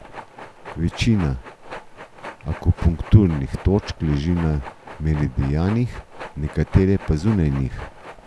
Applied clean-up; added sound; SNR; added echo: none; Train; 17 dB; none.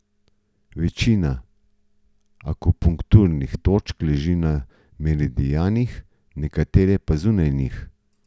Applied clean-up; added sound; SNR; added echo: none; none; none; none.